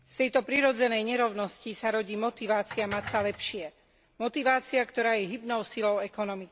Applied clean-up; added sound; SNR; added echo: none; Dishes, pots, and pans; 13 dB; none.